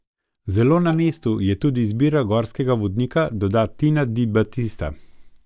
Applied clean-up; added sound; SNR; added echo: neural mask model DeepFilterNet 3.